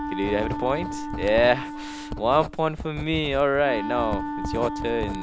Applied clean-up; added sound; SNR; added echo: none; Writing + Wind instrument, woodwind instrument; 6 dB; none.